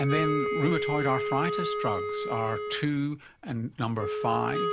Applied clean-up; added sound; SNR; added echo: none; Wind instrument, woodwind instrument + Bell; 0 dB; none.